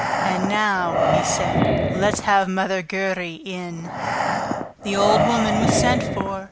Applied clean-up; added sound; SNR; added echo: none; Breathing; -1 dB; none.